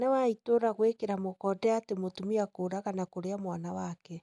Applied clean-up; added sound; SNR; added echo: none; none; none; none.